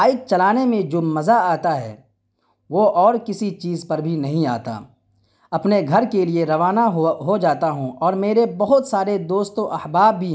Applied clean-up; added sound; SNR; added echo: none; none; none; none.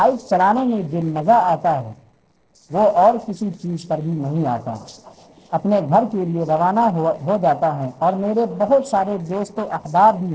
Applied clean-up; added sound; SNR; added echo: neural separator model SepFormer DNS4.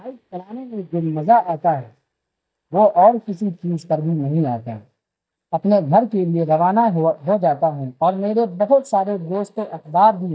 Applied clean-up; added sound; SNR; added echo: neural mask model DeepFilterNet 3.